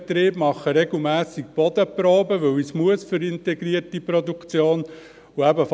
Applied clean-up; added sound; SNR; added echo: none; none; none; none.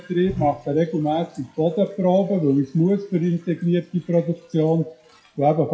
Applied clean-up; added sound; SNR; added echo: classical method WPE with log-MMSE.